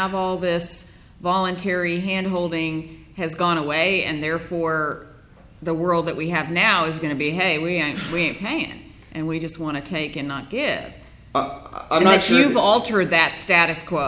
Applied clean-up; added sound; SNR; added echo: none; none; none; none.